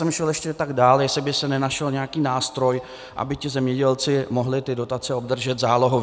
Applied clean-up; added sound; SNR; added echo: none; none; none; none.